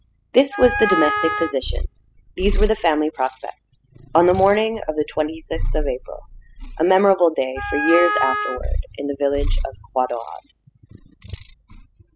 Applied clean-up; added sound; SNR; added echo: classical method spectral subtraction.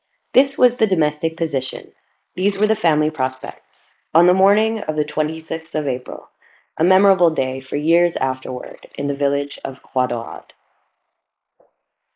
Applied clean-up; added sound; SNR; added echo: neural mask model Resemble Enhance denoiser.